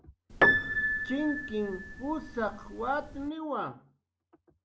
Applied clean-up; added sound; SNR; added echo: none; Piano; -4 dB; none.